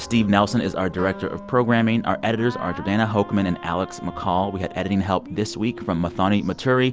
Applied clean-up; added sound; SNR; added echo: none; Wind instrument, woodwind instrument; 18 dB; none.